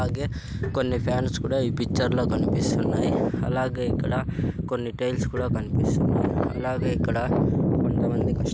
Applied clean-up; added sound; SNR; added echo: none; Tap; 16 dB; none.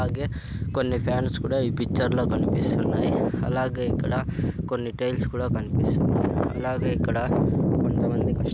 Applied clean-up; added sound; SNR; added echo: none; none; none; none.